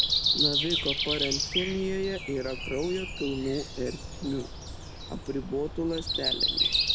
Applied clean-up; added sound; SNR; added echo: none; Breathing; -2 dB; none.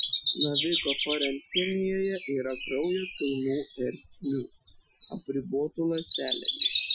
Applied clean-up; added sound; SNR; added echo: classical method Wiener filter.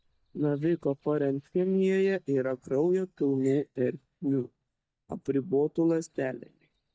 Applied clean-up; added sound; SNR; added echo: neural mask model DeepFilterNet 3.